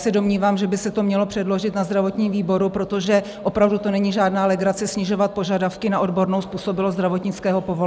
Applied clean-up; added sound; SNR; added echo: none; none; none; none.